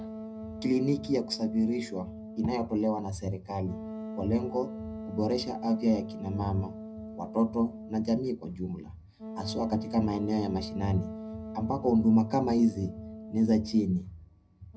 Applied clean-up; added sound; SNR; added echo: none; Wind instrument, woodwind instrument; 12 dB; reverberation time 0.4 s.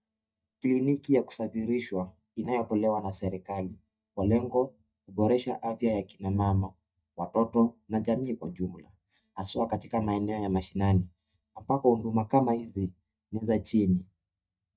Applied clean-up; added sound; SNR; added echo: neural mask model DeepFilterNet 3.